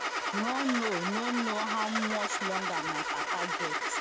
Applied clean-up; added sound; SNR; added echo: none; Engine starting / Car; -2 dB; none.